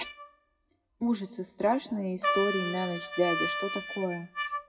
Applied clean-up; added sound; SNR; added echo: classical method WPE with log-MMSE.